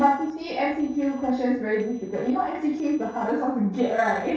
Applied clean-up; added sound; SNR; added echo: neural separator model SepFormer DNS4.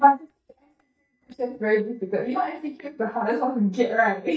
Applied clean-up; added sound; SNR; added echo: neural mask model DeepFilterNet 3.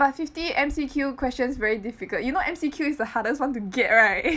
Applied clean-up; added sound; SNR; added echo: none; none; none; none.